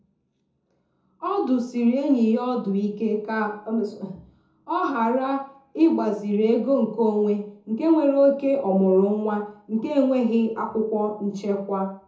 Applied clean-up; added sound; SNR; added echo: none; none; none; reverberation time 0.5 s.